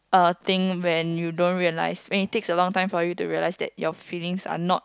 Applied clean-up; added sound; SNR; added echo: none; none; none; none.